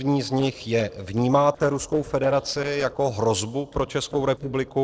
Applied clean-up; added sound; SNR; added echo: neural separator model SepFormer DNS4.